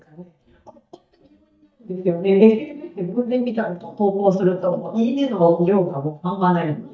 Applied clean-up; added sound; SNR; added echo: neural mask model DeepFilterNet 3.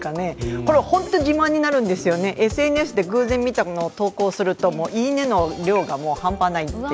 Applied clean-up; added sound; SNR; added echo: none; none; none; none.